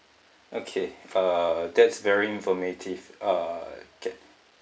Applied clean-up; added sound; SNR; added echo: none; none; none; none.